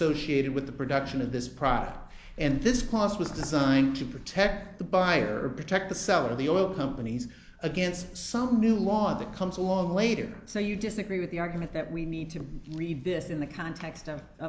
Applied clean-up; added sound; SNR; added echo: none; none; none; none.